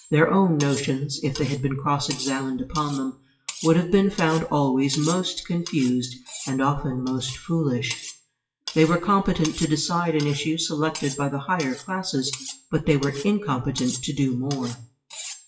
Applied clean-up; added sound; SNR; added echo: classical method WPE with log-MMSE.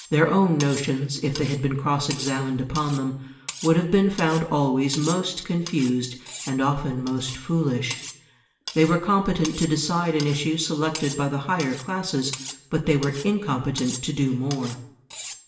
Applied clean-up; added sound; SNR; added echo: none; Cutlery, silverware; 15 dB; reverberation time 0.8 s.